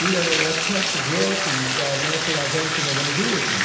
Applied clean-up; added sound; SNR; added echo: none; Bathtub (filling or washing); -3 dB; reverberation time 0.8 s.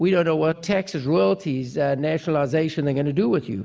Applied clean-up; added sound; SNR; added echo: none; none; none; none.